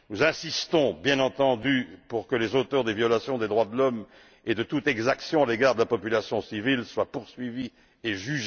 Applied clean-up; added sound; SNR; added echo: none; none; none; none.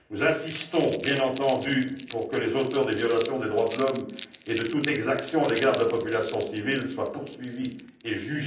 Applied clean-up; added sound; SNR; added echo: none; Crumpling, crinkling; 9 dB; reverberation time 0.6 s.